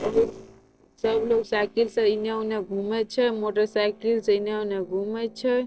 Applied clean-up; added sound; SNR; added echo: neural separator model SepFormer DNS4.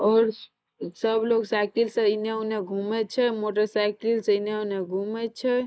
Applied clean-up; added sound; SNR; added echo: neural mask model Resemble Enhance denoiser.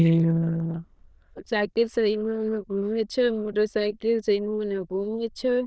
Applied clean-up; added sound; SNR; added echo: neural diffusion model UNIVERSE++.